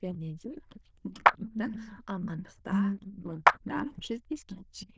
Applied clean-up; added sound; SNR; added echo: neural diffusion model UNIVERSE++.